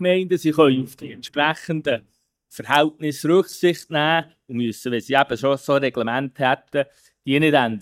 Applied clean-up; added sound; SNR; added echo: neural mask model DeepFilterNet 3.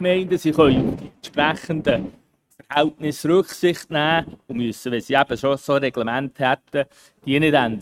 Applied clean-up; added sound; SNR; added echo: neural mask model RNNoise.